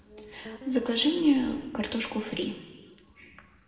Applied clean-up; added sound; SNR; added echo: none; Guitar; 15 dB; reverberation time 1.1 s.